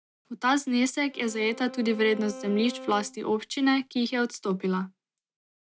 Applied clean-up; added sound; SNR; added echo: none; Bowed string instrument; 16 dB; none.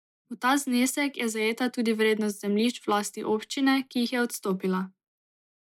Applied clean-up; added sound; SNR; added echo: neural mask model Resemble Enhance denoiser.